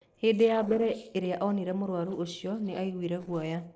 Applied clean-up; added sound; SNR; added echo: neural separator model SepFormer DNS4.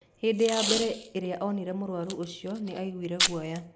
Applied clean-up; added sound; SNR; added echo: none; Packing tape, duct tape; 4 dB; none.